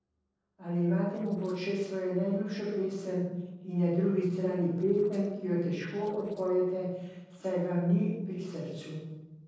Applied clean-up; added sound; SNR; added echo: neural separator model SepFormer DNS4.